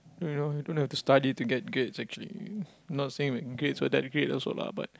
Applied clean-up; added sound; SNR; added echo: none; none; none; none.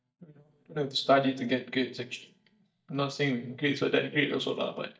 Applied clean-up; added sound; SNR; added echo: neural mask model DeepFilterNet 3.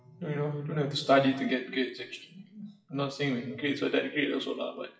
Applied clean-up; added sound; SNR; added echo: classical method WPE with log-MMSE.